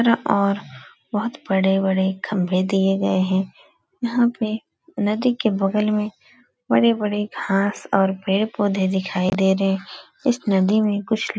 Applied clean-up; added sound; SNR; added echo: none; none; none; none.